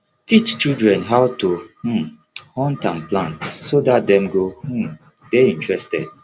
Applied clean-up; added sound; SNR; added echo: none; none; none; none.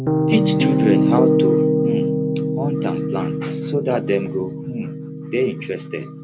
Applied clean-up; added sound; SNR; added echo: none; Piano; -5 dB; none.